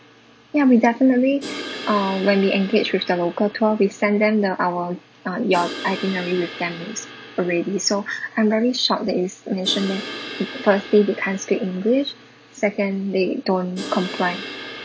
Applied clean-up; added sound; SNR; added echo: none; Crash cymbal; 15 dB; none.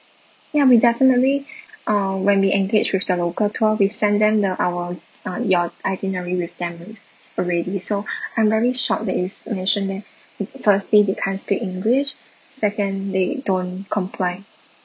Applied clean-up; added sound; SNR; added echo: none; none; none; none.